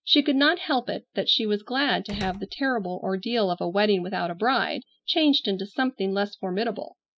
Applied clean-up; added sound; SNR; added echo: classical method spectral subtraction.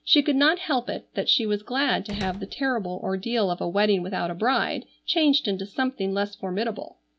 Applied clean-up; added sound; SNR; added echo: none; Slam; 19 dB; none.